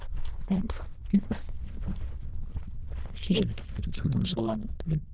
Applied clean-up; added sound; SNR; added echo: neural diffusion model UNIVERSE++.